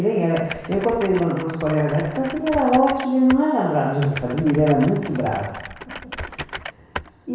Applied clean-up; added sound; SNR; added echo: none; Typing; 14 dB; reverberation time 1.1 s.